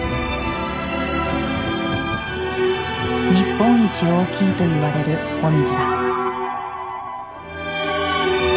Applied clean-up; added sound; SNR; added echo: none; Thunder / Rain; 15 dB; none.